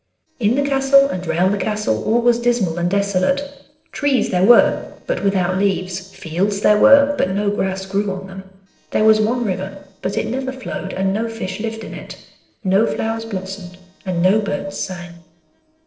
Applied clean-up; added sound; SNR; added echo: neural separator model SepFormer DNS4.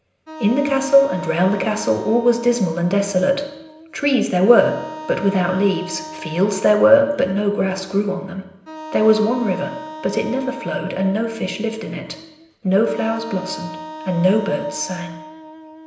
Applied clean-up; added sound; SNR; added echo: none; Wind instrument, woodwind instrument; 15 dB; reverberation time 0.9 s.